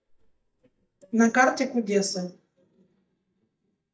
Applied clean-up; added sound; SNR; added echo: neural mask model DeepFilterNet 3.